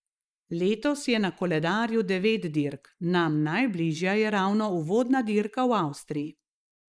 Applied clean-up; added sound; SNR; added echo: neural mask model Resemble Enhance denoiser.